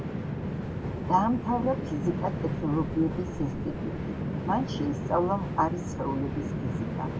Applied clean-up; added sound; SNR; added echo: none; Train; 2 dB; none.